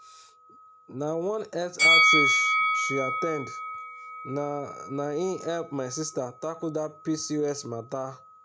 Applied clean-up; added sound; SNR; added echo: none; Bell; -3 dB; none.